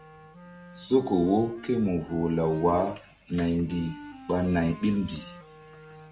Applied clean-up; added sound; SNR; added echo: none; Wind instrument, woodwind instrument; 18 dB; none.